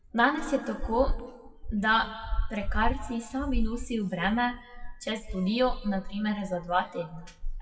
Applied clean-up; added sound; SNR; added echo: classical method WPE with log-MMSE.